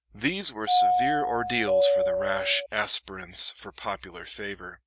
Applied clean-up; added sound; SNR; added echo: none; Doorbell; -5 dB; none.